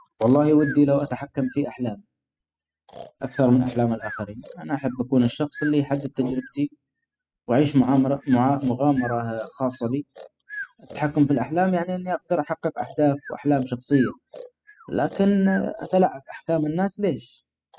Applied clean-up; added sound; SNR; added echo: classical method spectral subtraction.